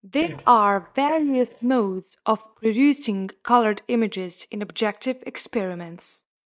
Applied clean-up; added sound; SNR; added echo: neural mask model DeepFilterNet 3.